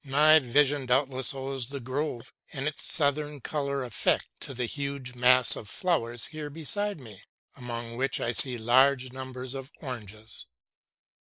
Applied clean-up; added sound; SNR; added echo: neural mask model Resemble Enhance denoiser.